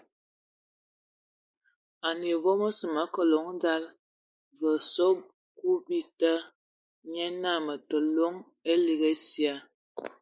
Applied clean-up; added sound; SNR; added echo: neural mask model Resemble Enhance denoiser.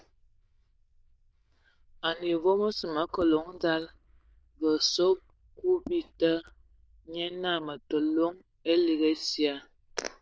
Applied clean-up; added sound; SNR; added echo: neural diffusion model UNIVERSE++.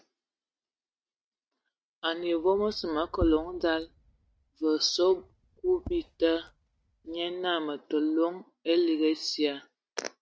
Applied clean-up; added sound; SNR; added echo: neural mask model RNNoise.